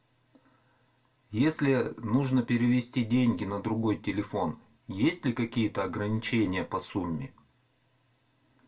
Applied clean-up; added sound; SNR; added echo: none; none; none; reverberation time 0.2 s.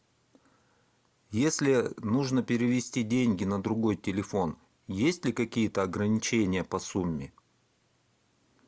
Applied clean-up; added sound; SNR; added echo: none; none; none; none.